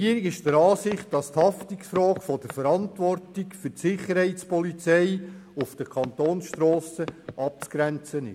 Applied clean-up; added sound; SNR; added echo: none; Walk, footsteps; 18 dB; none.